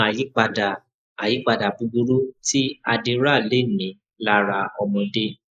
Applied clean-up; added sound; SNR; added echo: neural mask model Resemble Enhance denoiser.